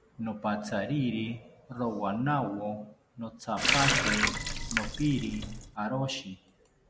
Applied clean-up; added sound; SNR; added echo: none; Water tap, faucet; -3 dB; none.